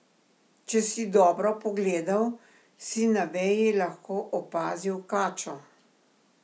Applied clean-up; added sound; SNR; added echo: none; none; none; none.